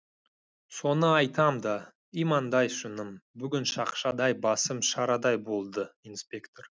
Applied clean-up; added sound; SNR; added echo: none; none; none; none.